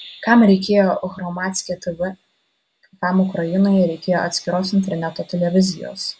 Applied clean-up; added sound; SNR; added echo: none; none; none; none.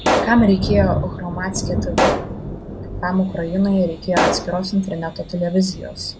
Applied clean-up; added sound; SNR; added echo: none; Explosion + Thunder; 2 dB; none.